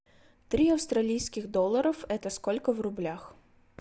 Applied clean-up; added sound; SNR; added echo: none; none; none; none.